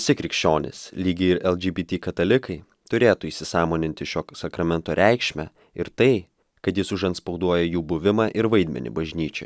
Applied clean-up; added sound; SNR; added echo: none; none; none; none.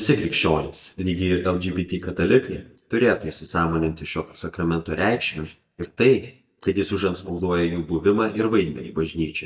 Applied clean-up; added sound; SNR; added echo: neural mask model DeepFilterNet 3.